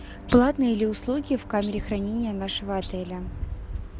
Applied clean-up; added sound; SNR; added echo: none; Bowed string instrument + Thump, thud; 18 dB; none.